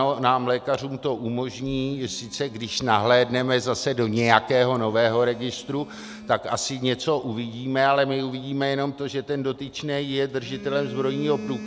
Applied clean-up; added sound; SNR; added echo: none; Telephone; 19 dB; none.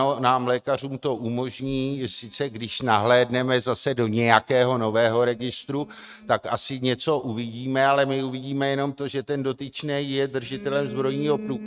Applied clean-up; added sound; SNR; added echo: neural mask model RNNoise.